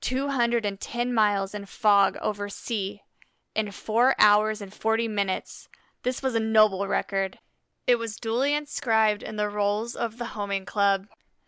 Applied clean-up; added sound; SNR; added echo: none; none; none; none.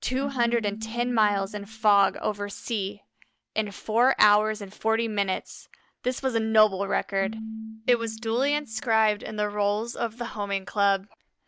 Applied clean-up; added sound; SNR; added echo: neural mask model DeepFilterNet 3.